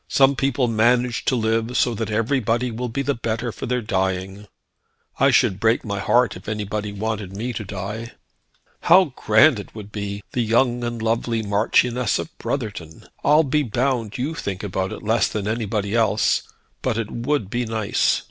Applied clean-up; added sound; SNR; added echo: none; none; none; none.